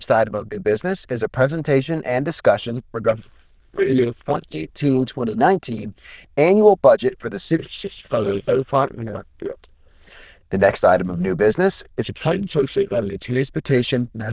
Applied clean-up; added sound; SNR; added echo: neural diffusion model UNIVERSE++.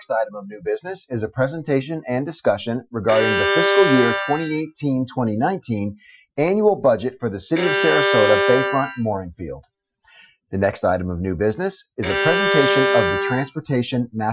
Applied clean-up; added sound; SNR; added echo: classical method Wiener filter.